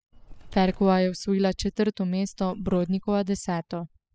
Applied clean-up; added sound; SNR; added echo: classical method spectral subtraction.